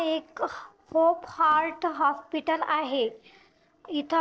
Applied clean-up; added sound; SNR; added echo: neural separator model SepFormer DNS4.